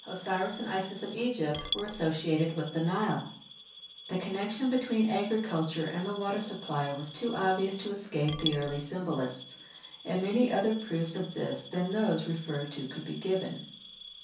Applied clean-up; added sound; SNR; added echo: none; Coin (dropping) / Glass; 14 dB; reverberation time 0.6 s.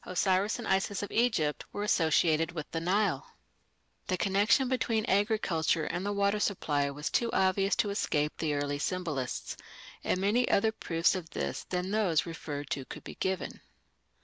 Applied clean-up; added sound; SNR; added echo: none; none; none; none.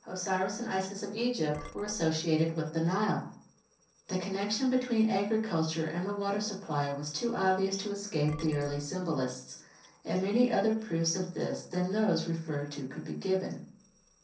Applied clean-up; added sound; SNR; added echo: neural separator model SepFormer DNS4.